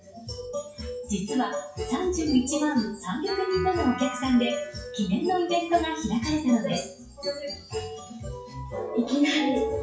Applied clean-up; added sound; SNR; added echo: classical method WPE with log-MMSE.